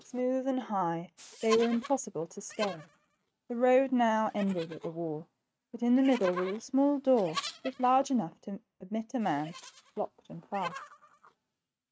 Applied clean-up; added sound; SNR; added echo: neural mask model RNNoise.